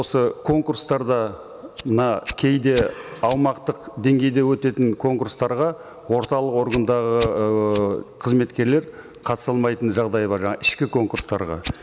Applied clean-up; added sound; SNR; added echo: none; Fire; 14 dB; none.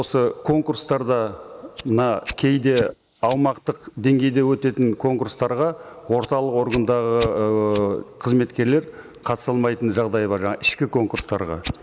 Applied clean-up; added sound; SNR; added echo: neural mask model Resemble Enhance denoiser.